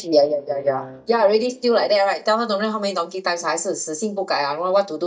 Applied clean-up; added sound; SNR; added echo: neural mask model DeepFilterNet 3.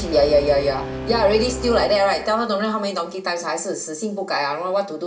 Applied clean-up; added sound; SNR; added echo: none; Brass instrument; 12 dB; reverberation time 0.2 s.